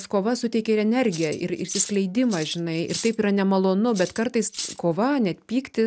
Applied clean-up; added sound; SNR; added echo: none; Cutlery, silverware; 14 dB; none.